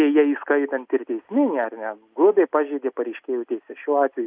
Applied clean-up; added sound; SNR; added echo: none; none; none; none.